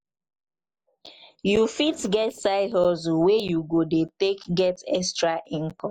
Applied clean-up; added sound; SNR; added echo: neural mask model Resemble Enhance denoiser.